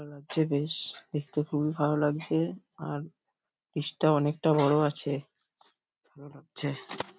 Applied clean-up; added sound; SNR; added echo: none; none; none; none.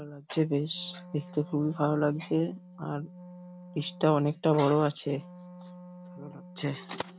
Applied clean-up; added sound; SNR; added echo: none; Wind instrument, woodwind instrument; 18 dB; none.